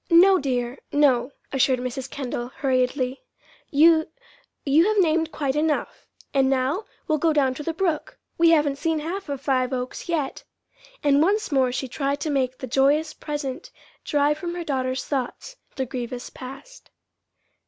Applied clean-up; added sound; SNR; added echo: none; none; none; none.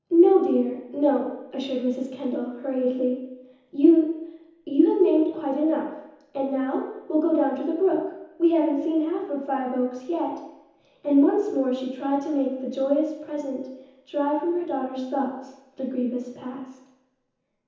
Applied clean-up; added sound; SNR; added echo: none; none; none; reverberation time 1.0 s.